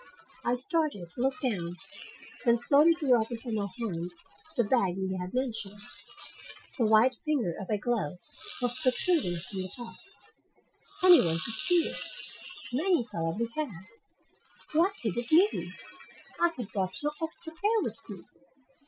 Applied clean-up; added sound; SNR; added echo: classical method Wiener filter.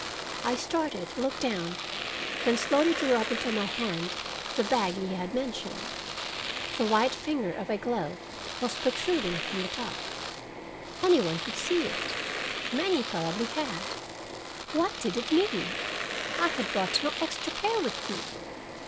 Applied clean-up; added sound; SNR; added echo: none; Domestic sounds, home sounds; 4 dB; none.